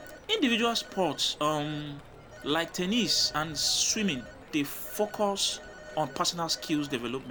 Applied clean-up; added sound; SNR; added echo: none; Telephone; 16 dB; none.